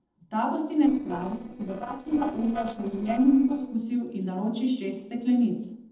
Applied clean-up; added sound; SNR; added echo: neural separator model SepFormer DNS4.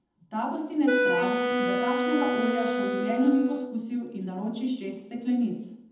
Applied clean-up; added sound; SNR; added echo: none; Wind instrument, woodwind instrument; -1 dB; reverberation time 0.8 s.